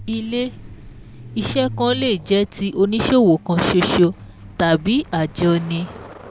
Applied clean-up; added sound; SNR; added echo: none; Truck; 17 dB; none.